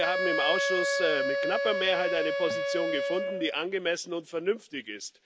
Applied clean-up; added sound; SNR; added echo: none; Wind instrument, woodwind instrument; 0 dB; none.